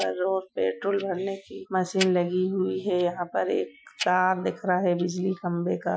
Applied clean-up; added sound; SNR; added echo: classical method Wiener filter.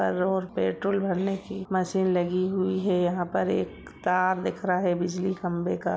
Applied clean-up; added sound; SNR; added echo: none; none; none; none.